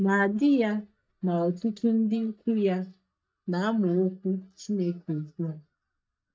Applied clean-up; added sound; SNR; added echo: neural mask model DeepFilterNet 3.